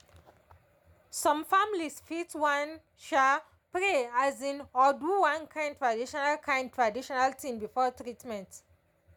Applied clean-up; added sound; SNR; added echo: none; none; none; none.